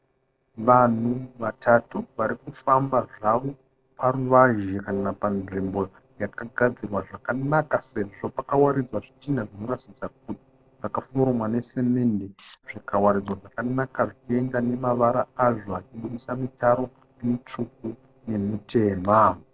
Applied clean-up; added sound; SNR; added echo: neural separator model SepFormer DNS4.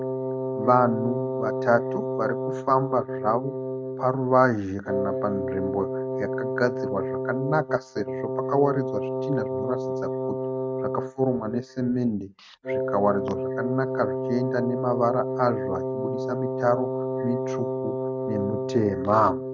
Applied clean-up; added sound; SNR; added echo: neural mask model RNNoise.